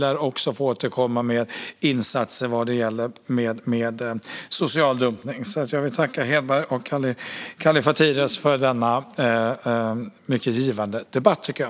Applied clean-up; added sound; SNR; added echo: none; none; none; none.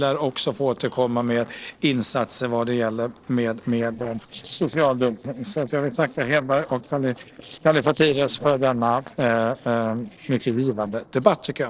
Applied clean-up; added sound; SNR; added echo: neural separator model SepFormer DNS4.